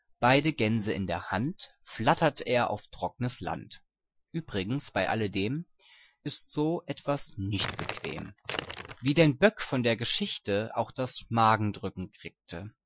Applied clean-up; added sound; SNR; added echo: classical method Wiener filter.